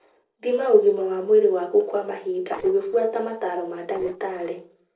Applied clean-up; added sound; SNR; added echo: neural separator model SepFormer DNS4.